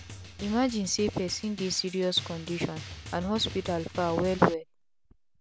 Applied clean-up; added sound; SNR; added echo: none; Drum; 14 dB; none.